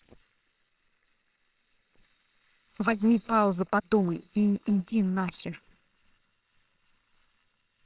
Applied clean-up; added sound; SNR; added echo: neural separator model SepFormer WHAMR!.